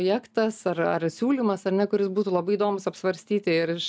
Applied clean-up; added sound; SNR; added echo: none; none; none; none.